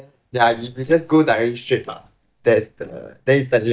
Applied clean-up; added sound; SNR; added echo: neural mask model DeepFilterNet 3.